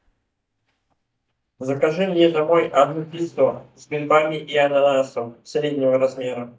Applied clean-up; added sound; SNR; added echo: neural mask model DeepFilterNet 3.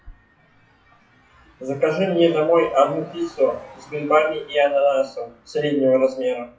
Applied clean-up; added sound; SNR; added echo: classical method WPE with log-MMSE.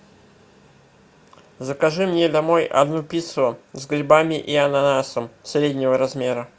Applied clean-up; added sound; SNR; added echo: none; none; none; none.